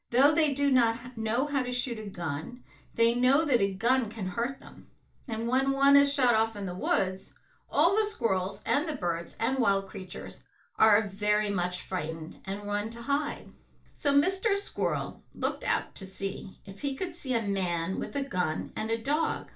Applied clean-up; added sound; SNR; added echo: none; Cowbell; 17 dB; reverberation time 0.2 s.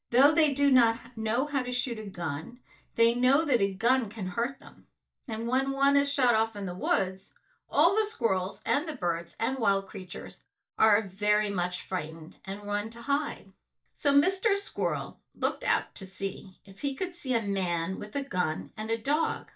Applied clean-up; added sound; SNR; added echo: neural mask model DeepFilterNet 3.